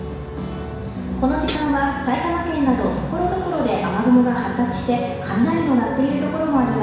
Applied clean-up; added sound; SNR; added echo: none; Hi-hat; 5 dB; reverberation time 1.1 s.